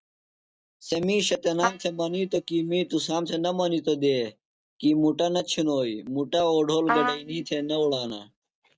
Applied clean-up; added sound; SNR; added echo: neural mask model DeepFilterNet 3.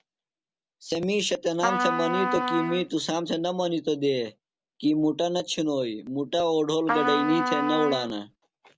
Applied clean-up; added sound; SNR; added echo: none; Trumpet; 2 dB; none.